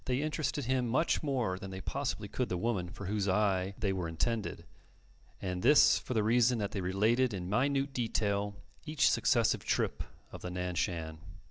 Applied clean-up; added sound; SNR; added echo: none; none; none; none.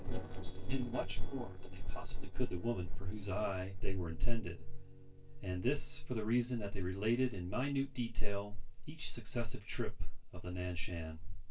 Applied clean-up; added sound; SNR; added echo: neural separator model SepFormer DNS4.